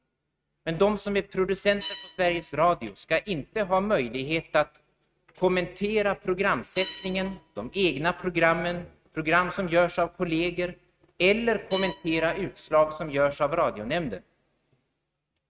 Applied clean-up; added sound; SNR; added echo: neural mask model RNNoise.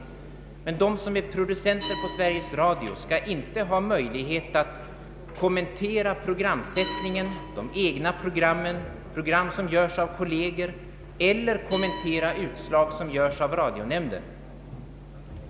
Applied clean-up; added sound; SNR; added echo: none; Glass; 2 dB; none.